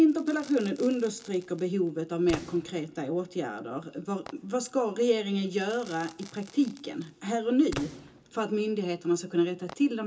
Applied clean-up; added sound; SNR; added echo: none; Crackle / Fireworks; 19 dB; reverberation time 0.2 s.